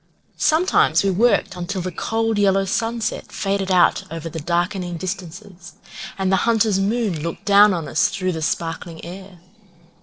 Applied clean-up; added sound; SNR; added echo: neural separator model SepFormer DNS4.